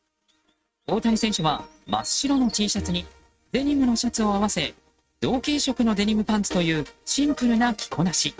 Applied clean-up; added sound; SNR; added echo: neural mask model RNNoise.